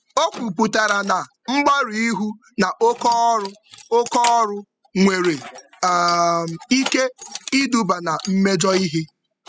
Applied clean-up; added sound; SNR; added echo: classical method spectral subtraction.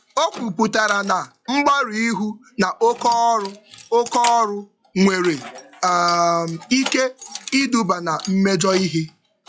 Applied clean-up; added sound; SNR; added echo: classical method log-MMSE.